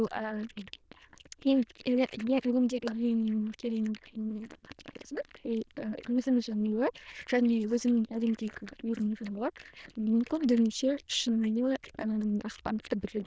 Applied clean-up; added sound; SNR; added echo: neural diffusion model UNIVERSE++.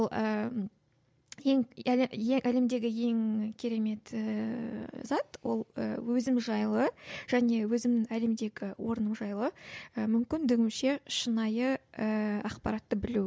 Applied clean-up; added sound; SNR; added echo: none; none; none; none.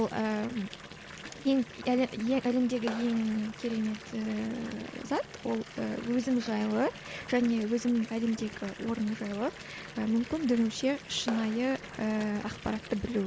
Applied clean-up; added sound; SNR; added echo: none; Clapping + Fill (with liquid) / Bathtub (filling or washing) / Water tap, faucet; 14 dB; none.